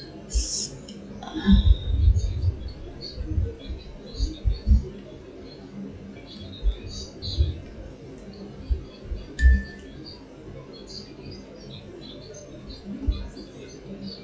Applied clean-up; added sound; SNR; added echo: classical method log-MMSE.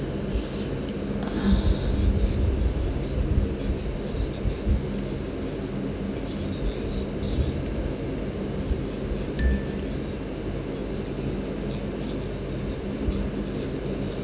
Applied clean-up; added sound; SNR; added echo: none; Marimba, xylophone; -1 dB; none.